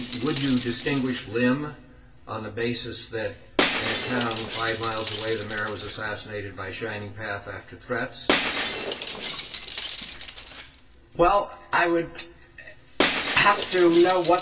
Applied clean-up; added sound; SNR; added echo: none; Shatter; 4 dB; reverberation time 0.2 s.